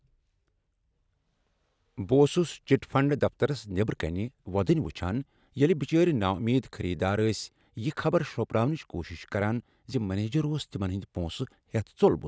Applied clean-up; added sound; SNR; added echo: none; none; none; none.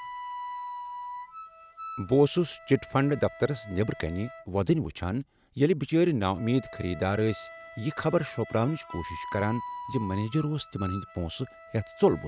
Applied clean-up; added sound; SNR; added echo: none; Wind instrument, woodwind instrument; 14 dB; none.